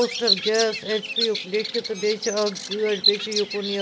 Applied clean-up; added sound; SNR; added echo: none; Bird vocalization, bird call, bird song; 2 dB; none.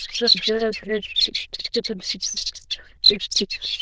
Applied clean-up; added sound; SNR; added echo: neural diffusion model UNIVERSE++.